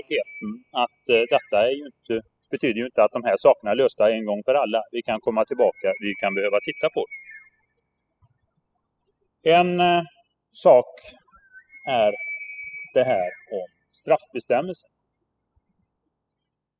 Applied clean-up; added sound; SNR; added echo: classical method spectral subtraction.